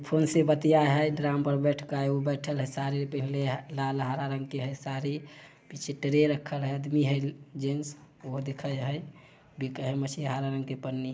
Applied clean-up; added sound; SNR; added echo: none; none; none; none.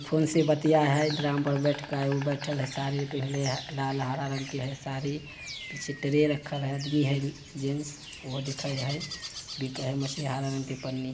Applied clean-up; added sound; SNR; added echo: none; Insect; 13 dB; none.